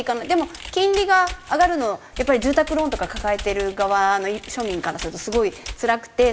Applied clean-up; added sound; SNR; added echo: none; Computer keyboard; 14 dB; none.